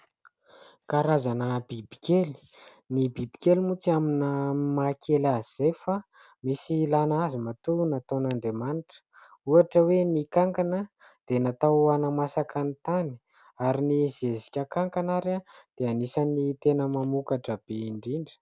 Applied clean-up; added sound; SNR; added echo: none; none; none; none.